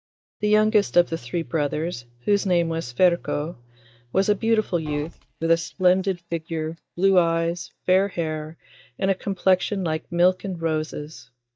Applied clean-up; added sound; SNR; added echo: neural mask model DeepFilterNet 3.